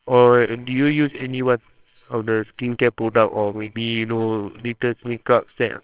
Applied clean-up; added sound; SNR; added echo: neural separator model SepFormer WHAMR!.